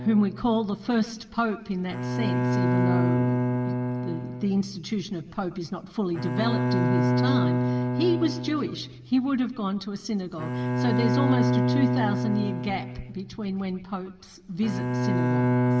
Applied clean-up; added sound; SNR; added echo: none; Bowed string instrument; -2 dB; reverberation time 2.4 s.